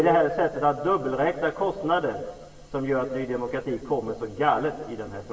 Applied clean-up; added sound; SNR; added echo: none; none; none; reverberation time 1.4 s.